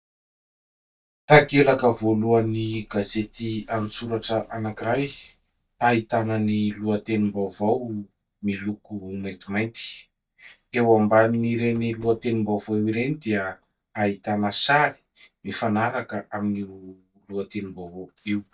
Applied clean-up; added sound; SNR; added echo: neural mask model DeepFilterNet 3.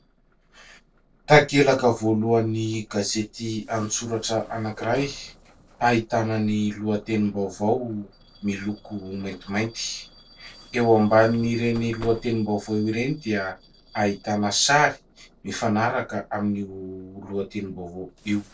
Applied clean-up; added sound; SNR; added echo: neural separator model SepFormer DNS4.